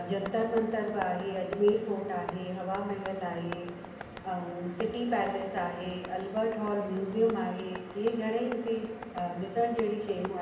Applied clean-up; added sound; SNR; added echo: none; Tap; 15 dB; reverberation time 0.8 s.